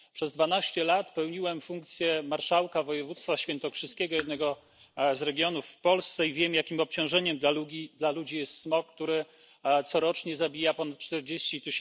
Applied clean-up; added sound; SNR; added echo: none; Raindrop / Drip; 16 dB; none.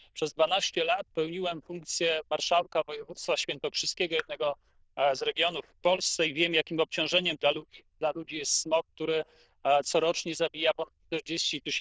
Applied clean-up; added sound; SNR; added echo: neural diffusion model UNIVERSE++.